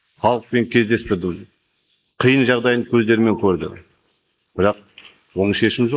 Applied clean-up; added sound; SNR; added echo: neural mask model Resemble Enhance denoiser.